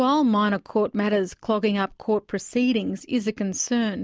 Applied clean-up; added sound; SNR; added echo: none; none; none; none.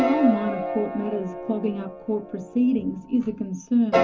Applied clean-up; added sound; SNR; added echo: none; Piano; 5 dB; reverberation time 0.3 s.